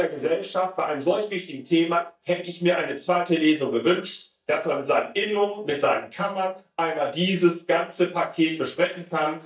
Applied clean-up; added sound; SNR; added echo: neural mask model DeepFilterNet 3.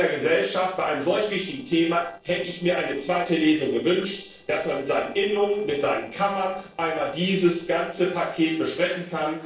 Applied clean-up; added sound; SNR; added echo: neural separator model SepFormer DNS4.